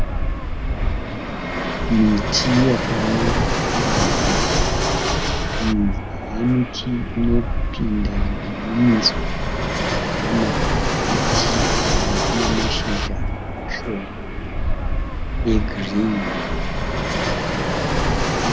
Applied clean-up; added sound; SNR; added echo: none; Fixed-wing aircraft, airplane; -4 dB; none.